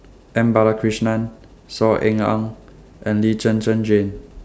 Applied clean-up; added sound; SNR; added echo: none; none; none; none.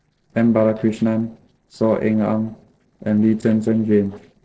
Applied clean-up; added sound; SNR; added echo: neural separator model SepFormer DNS4.